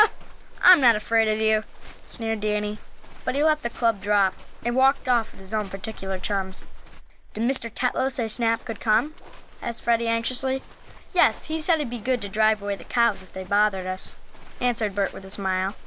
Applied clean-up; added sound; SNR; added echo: none; Livestock, farm animals, working animals; 10 dB; none.